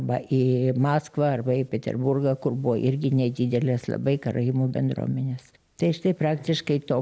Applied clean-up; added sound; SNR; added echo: none; none; none; none.